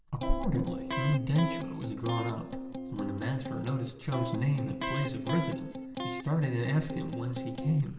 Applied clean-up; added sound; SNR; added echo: none; Electric guitar; 5 dB; reverberation time 1.2 s.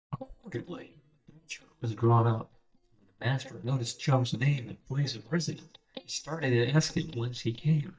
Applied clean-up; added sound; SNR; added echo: neural mask model DeepFilterNet 3.